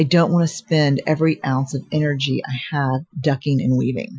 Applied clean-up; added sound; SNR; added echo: classical method Wiener filter.